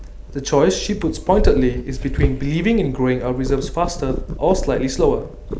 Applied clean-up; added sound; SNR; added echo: none; Purr; 5 dB; none.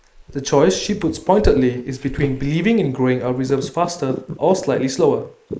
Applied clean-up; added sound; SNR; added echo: neural mask model Resemble Enhance denoiser.